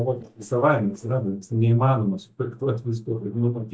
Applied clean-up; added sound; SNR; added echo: neural mask model DeepFilterNet 3.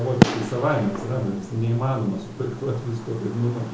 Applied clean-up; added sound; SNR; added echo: none; Fireworks; 3 dB; reverberation time 1.0 s.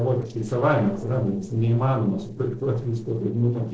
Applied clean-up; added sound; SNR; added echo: neural separator model SepFormer DNS4.